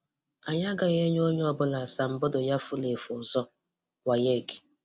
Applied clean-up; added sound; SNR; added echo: none; none; none; none.